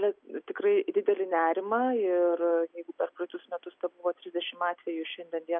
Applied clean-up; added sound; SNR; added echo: none; none; none; none.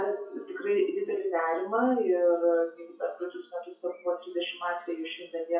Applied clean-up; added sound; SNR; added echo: classical method WPE with log-MMSE.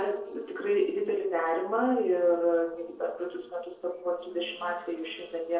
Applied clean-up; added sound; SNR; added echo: neural separator model SepFormer DNS4.